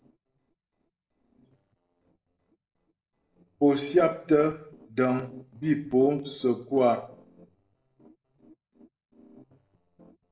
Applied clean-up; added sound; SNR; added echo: neural separator model SepFormer DNS4.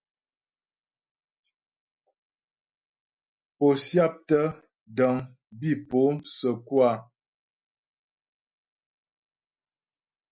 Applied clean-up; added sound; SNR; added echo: none; none; none; none.